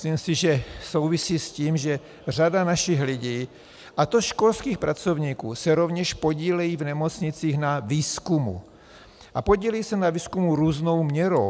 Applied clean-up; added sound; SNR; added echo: none; none; none; none.